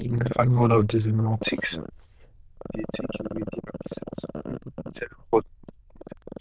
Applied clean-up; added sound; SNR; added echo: neural diffusion model UNIVERSE++.